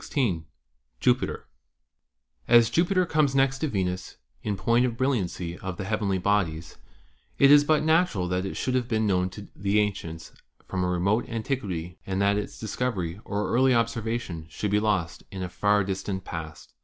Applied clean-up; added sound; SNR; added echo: none; none; none; none.